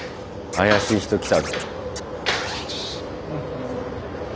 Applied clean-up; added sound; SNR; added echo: none; Scratching (performance technique); 11 dB; none.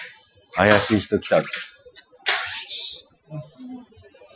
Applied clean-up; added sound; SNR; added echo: classical method Wiener filter.